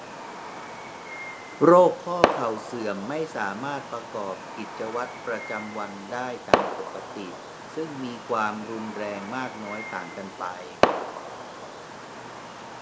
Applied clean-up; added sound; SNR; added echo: none; Fireworks; 3 dB; none.